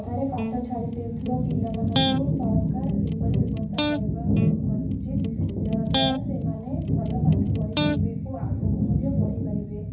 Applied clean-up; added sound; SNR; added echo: none; Electric guitar; 5 dB; reverberation time 0.7 s.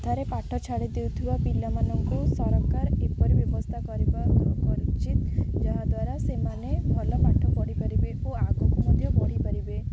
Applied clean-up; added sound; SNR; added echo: none; none; none; none.